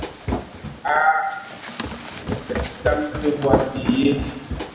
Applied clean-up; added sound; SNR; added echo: none; Run; 5 dB; reverberation time 1.0 s.